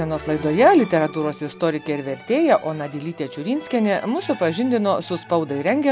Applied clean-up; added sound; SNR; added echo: none; none; none; none.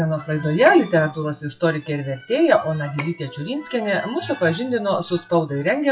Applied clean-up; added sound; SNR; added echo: classical method WPE with log-MMSE.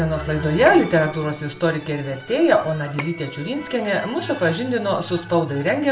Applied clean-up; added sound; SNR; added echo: none; Bell / Telephone; 19 dB; reverberation time 0.4 s.